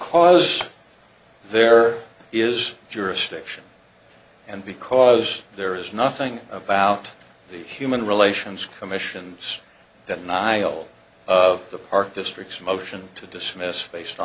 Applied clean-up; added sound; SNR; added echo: none; none; none; none.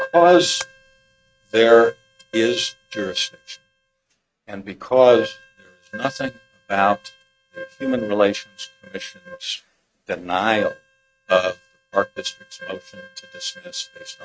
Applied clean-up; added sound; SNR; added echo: neural mask model RNNoise.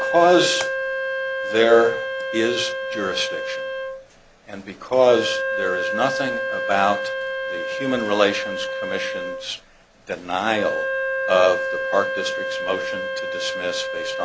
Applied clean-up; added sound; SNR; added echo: none; Wind instrument, woodwind instrument; 3 dB; none.